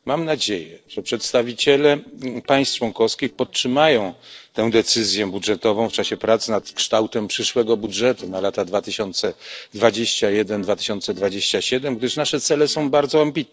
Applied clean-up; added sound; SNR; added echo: neural separator model SepFormer DNS4.